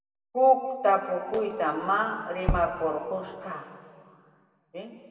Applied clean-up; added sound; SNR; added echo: none; Tap / Bass drum; 4 dB; reverberation time 2.3 s.